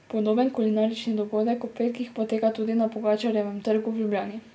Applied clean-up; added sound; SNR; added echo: none; none; none; none.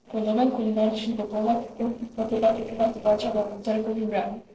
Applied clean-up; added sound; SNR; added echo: neural separator model SepFormer DNS4.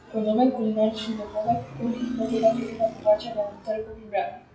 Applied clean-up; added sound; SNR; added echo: classical method WPE with log-MMSE.